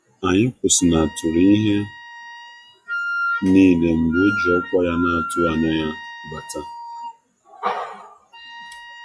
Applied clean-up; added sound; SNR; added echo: classical method log-MMSE.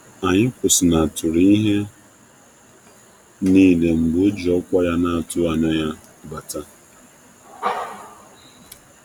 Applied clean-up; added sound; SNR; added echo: none; none; none; none.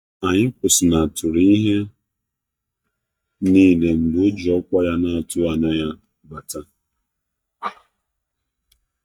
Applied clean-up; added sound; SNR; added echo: neural mask model DeepFilterNet 3.